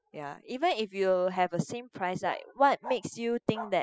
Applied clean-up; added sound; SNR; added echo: classical method spectral subtraction.